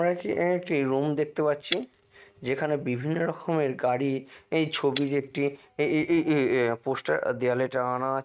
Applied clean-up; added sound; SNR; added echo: neural mask model RNNoise.